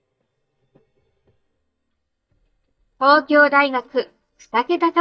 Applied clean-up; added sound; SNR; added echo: neural mask model DeepFilterNet 3.